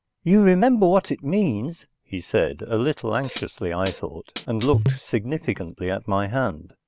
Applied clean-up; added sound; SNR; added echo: none; Hi-hat; 6 dB; none.